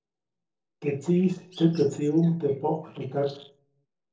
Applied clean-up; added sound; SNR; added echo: neural separator model SepFormer DNS4.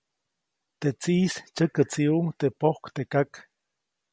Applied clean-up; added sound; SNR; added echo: none; none; none; none.